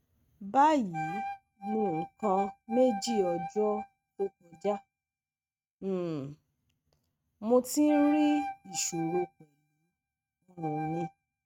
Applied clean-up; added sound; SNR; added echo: neural mask model RNNoise.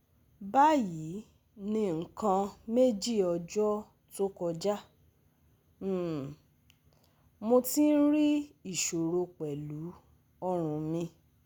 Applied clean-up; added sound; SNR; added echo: none; none; none; none.